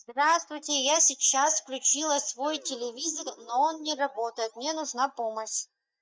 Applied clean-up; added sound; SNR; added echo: neural mask model DeepFilterNet 3.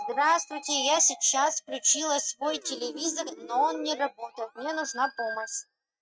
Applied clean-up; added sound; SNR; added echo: neural mask model RNNoise.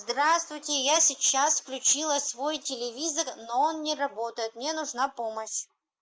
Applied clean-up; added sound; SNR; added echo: none; none; none; none.